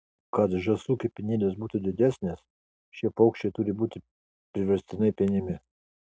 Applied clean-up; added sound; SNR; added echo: none; none; none; none.